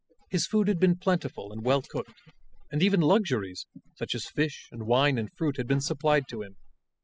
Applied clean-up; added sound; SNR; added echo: classical method spectral subtraction.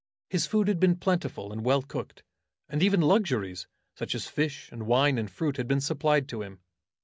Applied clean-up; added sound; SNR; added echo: none; none; none; none.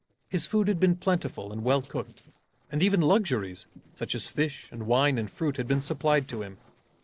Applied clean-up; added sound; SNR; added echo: neural separator model SepFormer DNS4.